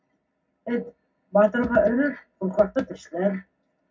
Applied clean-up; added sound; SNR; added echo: none; none; none; reverberation time 0.4 s.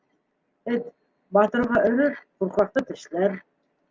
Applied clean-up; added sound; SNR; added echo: none; none; none; none.